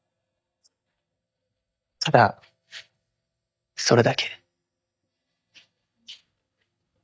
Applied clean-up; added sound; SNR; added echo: neural mask model DeepFilterNet 3.